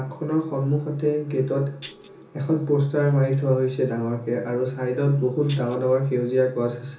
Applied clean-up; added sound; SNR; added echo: none; Tambourine; 3 dB; reverberation time 0.7 s.